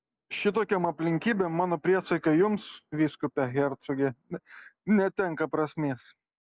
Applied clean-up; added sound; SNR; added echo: none; none; none; none.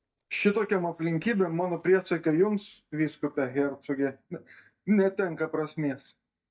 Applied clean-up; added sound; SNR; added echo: neural mask model DeepFilterNet 3.